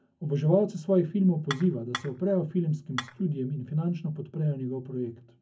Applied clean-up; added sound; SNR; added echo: none; Dishes, pots, and pans / Chink, clink; 11 dB; reverberation time 0.3 s.